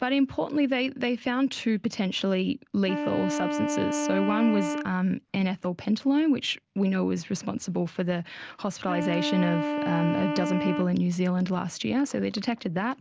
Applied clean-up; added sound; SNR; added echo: none; Wind instrument, woodwind instrument; 4 dB; none.